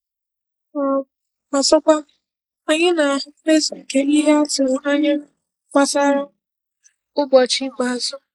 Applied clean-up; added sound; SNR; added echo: neural mask model Resemble Enhance denoiser.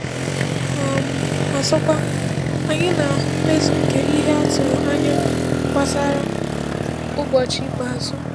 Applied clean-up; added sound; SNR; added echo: none; Motorcycle; -3 dB; none.